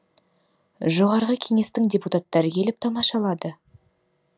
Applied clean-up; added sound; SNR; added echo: none; none; none; none.